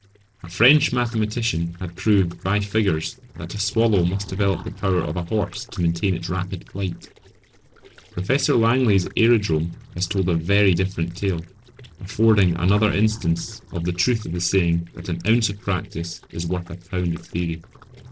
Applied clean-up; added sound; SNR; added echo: neural separator model SepFormer DNS4.